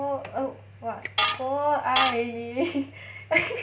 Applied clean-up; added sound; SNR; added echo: none; Tools; -1 dB; none.